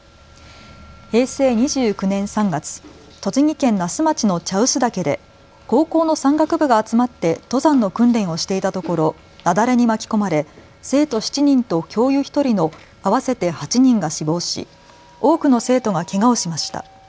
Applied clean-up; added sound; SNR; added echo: none; none; none; none.